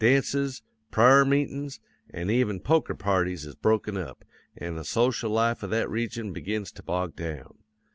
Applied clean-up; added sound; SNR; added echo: none; none; none; none.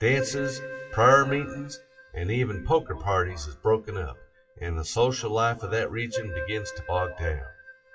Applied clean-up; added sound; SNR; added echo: classical method WPE with log-MMSE.